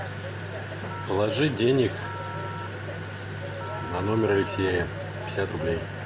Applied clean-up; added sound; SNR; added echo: none; Telephone; 14 dB; none.